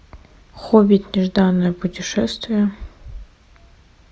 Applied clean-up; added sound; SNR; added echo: none; none; none; none.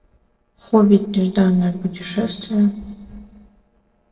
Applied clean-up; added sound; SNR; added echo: neural separator model SepFormer DNS4.